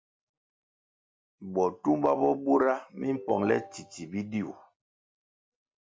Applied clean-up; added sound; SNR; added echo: none; Ringtone; 12 dB; none.